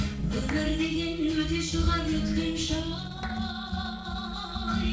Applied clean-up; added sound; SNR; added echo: neural separator model SepFormer DNS4.